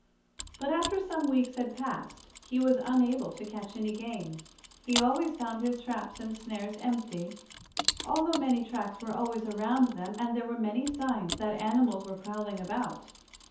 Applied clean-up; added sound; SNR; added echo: none; Mechanisms; 11 dB; reverberation time 0.5 s.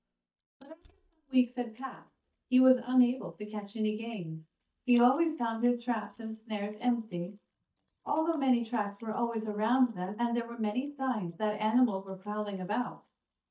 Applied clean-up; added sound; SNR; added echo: neural mask model DeepFilterNet 3.